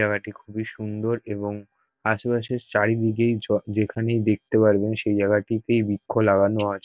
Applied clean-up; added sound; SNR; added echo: none; none; none; none.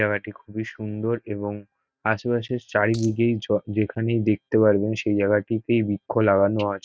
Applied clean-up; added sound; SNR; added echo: neural mask model RNNoise.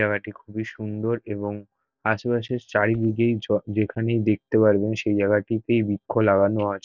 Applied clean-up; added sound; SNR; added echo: neural separator model SepFormer DNS4.